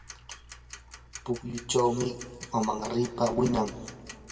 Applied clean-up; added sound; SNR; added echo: none; Tick-tock; 16 dB; reverberation time 1.7 s.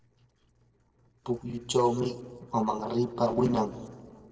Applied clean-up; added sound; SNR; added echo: neural separator model SepFormer DNS4.